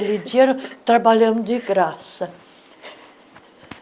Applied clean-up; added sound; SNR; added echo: none; none; none; none.